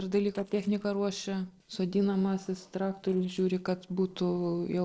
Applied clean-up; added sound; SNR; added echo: neural separator model SepFormer DNS4.